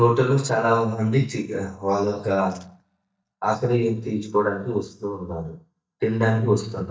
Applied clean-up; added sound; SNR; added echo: neural mask model DeepFilterNet 3.